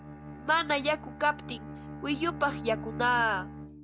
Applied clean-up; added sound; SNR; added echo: none; Bowed string instrument; 11 dB; none.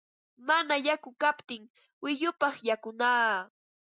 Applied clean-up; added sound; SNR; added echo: none; none; none; none.